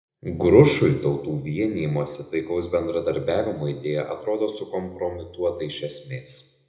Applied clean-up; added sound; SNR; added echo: none; none; none; reverberation time 0.9 s.